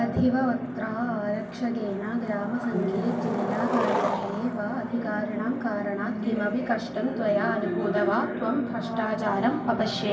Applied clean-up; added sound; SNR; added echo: none; Skateboard; 10 dB; reverberation time 0.3 s.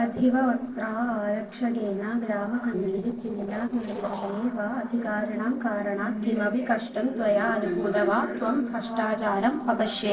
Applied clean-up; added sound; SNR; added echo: neural separator model SepFormer DNS4.